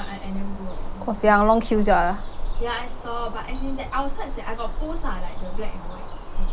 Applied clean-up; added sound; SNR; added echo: none; Bird vocalization, bird call, bird song; 0 dB; none.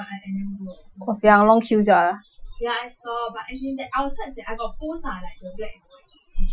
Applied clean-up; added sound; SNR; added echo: classical method Wiener filter.